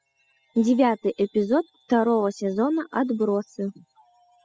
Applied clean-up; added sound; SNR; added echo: classical method spectral subtraction.